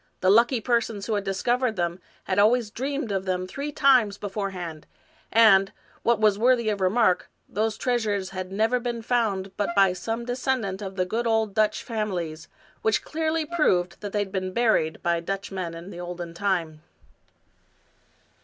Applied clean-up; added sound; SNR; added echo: none; Wind instrument, woodwind instrument; 12 dB; none.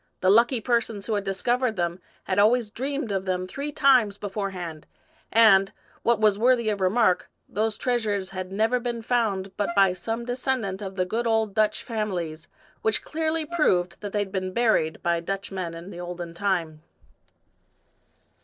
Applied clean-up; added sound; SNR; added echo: neural separator model SepFormer DNS4.